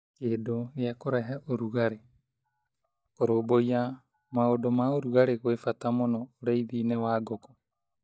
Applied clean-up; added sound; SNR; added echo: neural mask model DeepFilterNet 3.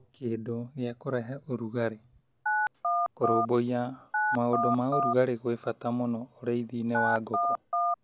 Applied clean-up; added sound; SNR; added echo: none; Telephone; -3 dB; none.